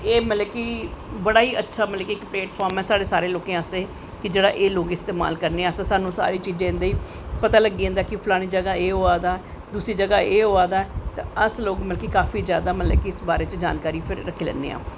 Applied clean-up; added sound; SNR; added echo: none; none; none; none.